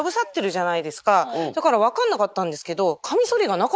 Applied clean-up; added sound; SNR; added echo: neural mask model Resemble Enhance denoiser.